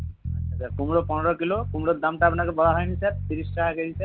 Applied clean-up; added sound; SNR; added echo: none; Bass guitar; 6 dB; none.